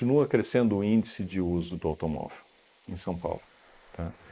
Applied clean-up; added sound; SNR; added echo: neural mask model Resemble Enhance denoiser.